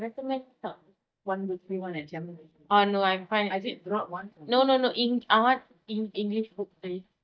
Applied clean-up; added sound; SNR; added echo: neural mask model DeepFilterNet 3.